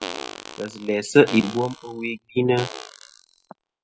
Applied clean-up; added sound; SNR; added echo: classical method spectral subtraction.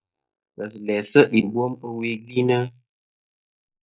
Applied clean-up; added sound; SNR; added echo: neural mask model Resemble Enhance denoiser.